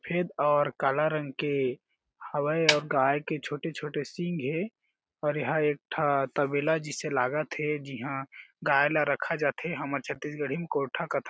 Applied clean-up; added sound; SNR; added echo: none; Snare drum; 2 dB; none.